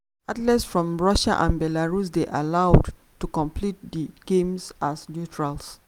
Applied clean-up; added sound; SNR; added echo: none; none; none; none.